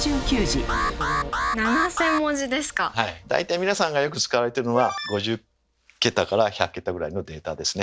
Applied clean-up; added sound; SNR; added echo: none; Alarm; 1 dB; none.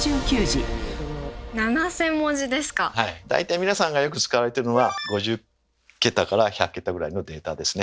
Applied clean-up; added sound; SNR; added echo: none; none; none; none.